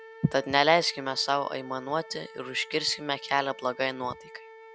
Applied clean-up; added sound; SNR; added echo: none; Wind instrument, woodwind instrument; 19 dB; none.